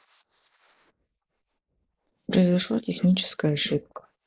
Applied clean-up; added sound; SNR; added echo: neural mask model Resemble Enhance denoiser.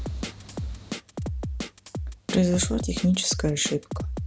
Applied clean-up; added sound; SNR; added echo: none; Drum kit; 5 dB; none.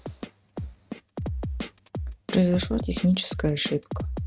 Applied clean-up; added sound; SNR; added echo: neural mask model RNNoise.